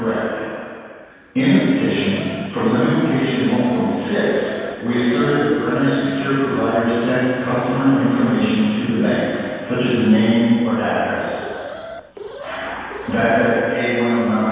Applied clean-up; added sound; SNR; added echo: none; Alarm; 14 dB; reverberation time 2.1 s.